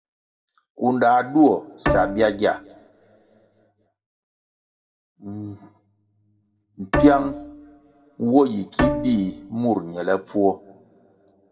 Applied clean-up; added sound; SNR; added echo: none; Bowed string instrument; 4 dB; reverberation time 0.2 s.